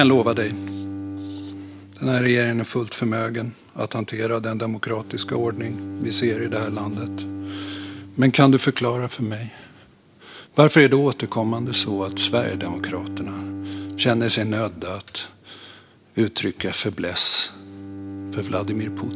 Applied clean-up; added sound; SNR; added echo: none; Bowed string instrument; 11 dB; none.